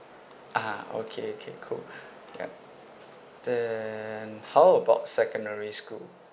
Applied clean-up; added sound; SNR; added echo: none; none; none; none.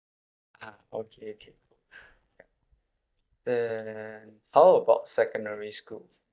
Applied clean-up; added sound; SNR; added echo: neural mask model DeepFilterNet 3.